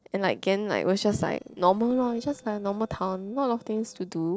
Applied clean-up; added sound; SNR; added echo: neural separator model SepFormer DNS4.